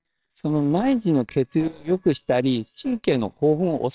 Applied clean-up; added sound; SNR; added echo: neural separator model SepFormer WHAMR!.